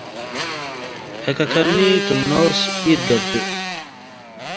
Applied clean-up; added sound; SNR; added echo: none; Motorcycle; 4 dB; none.